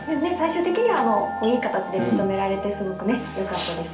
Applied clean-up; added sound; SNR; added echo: none; Doorbell; 9 dB; reverberation time 0.4 s.